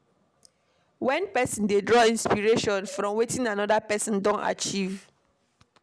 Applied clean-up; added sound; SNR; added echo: none; none; none; none.